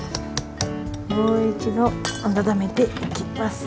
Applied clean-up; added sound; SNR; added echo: none; Shatter; 18 dB; none.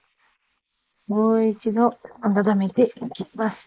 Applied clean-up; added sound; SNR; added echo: neural mask model Resemble Enhance denoiser.